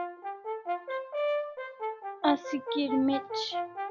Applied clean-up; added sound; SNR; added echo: none; Brass instrument; 1 dB; none.